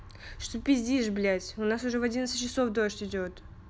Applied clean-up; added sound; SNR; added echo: none; none; none; none.